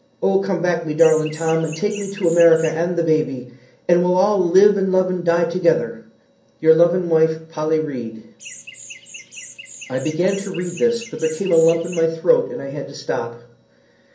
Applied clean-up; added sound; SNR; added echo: none; Chirp, tweet; 18 dB; reverberation time 0.6 s.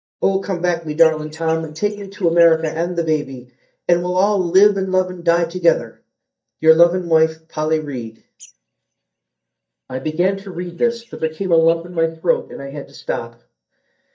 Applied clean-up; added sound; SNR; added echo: neural mask model DeepFilterNet 3.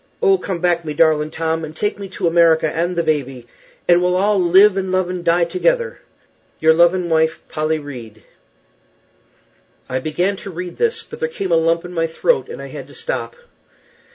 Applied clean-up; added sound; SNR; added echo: none; none; none; none.